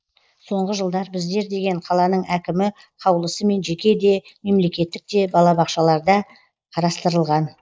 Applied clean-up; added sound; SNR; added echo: neural mask model Resemble Enhance denoiser.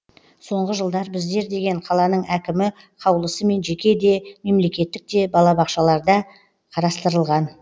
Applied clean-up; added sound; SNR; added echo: none; none; none; none.